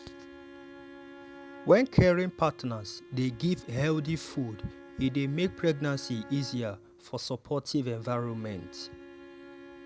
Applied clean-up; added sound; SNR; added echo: none; Wind instrument, woodwind instrument + Bowed string instrument; 18 dB; none.